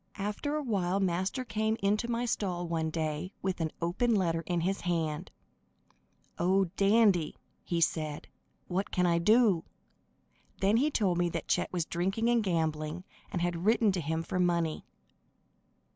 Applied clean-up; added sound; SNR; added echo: none; none; none; none.